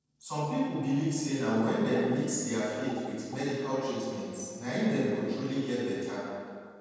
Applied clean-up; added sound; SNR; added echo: neural separator model SepFormer DNS4.